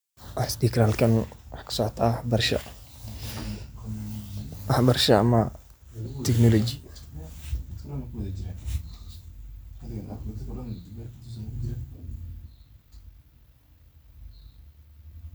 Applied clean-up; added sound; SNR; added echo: none; none; none; none.